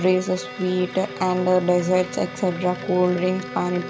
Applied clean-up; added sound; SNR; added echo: none; Wind chime + Bowed string instrument; 13 dB; none.